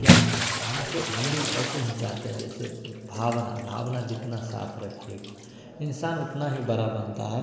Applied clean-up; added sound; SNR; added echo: none; Bathtub (filling or washing) / Splash, splatter; -2 dB; reverberation time 2.1 s.